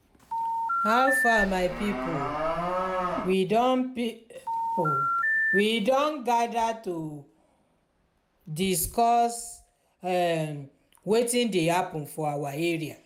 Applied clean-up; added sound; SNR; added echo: none; Telephone + Livestock, farm animals, working animals; 0 dB; none.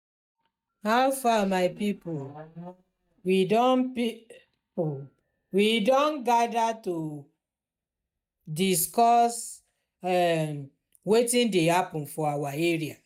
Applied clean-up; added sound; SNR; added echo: neural mask model DeepFilterNet 3.